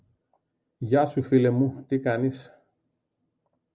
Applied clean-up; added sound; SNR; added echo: none; none; none; none.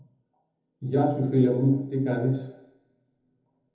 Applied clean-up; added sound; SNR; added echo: none; none; none; reverberation time 1.1 s.